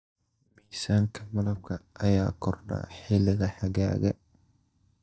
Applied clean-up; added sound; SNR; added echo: neural mask model DeepFilterNet 3.